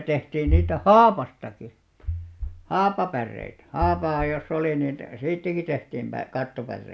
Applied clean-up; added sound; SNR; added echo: none; none; none; none.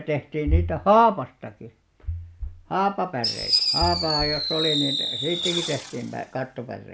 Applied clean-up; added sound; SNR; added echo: none; Fireworks; 2 dB; none.